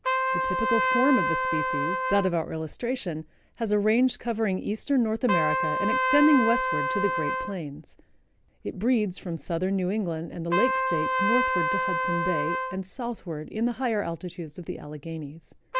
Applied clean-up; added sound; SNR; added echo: none; Trumpet; 2 dB; none.